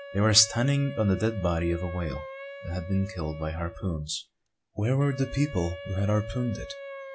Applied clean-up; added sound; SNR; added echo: none; Wind instrument, woodwind instrument; 14 dB; none.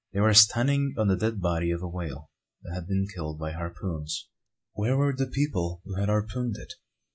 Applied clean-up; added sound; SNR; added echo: neural mask model Resemble Enhance denoiser.